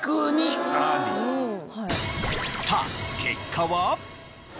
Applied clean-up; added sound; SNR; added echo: none; none; none; none.